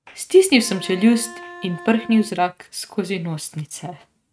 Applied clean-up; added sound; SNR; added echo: neural mask model RNNoise.